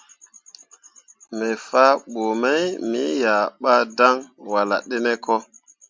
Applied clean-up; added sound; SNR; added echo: none; none; none; none.